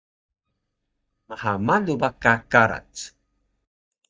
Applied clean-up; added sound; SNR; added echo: neural mask model DeepFilterNet 3.